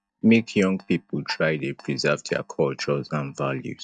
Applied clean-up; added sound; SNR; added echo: neural mask model DeepFilterNet 3.